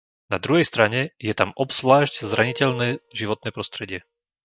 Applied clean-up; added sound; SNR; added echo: neural mask model DeepFilterNet 3.